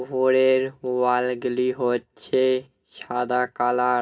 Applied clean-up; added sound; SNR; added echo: none; none; none; reverberation time 0.3 s.